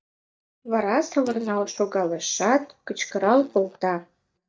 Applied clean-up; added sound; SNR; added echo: neural mask model DeepFilterNet 3.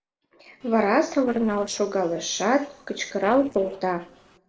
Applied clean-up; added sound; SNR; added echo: neural separator model SepFormer DNS4.